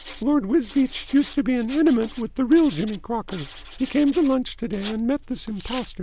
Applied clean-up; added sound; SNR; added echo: none; Writing; 17 dB; none.